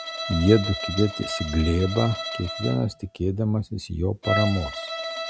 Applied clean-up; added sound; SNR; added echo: none; Bowed string instrument; 8 dB; none.